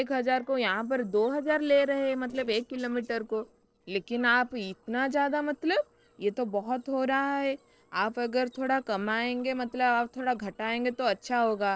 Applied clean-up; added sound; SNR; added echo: neural separator model SepFormer DNS4.